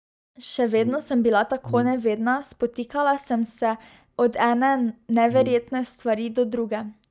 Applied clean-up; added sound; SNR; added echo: neural mask model DeepFilterNet 3.